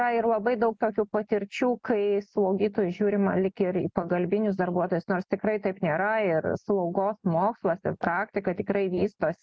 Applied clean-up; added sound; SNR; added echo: none; none; none; none.